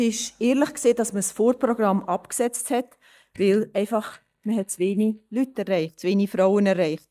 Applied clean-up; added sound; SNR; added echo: neural mask model DeepFilterNet 3.